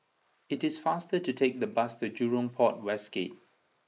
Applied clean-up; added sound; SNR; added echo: neural mask model Resemble Enhance denoiser.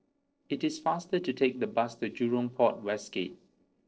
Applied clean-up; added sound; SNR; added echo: neural separator model SepFormer DNS4.